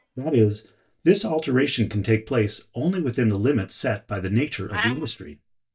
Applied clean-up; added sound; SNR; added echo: neural mask model DeepFilterNet 3.